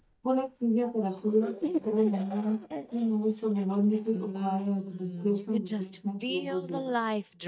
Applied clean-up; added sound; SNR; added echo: neural mask model DeepFilterNet 3.